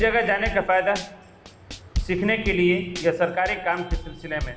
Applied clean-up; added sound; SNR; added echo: none; Tambourine / Drum / Drum kit; 9 dB; none.